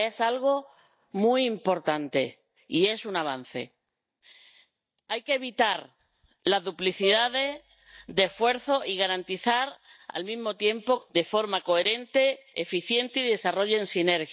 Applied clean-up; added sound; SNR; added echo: neural mask model DeepFilterNet 3.